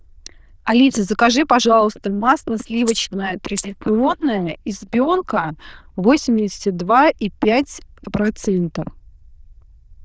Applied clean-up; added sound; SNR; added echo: neural diffusion model UNIVERSE++.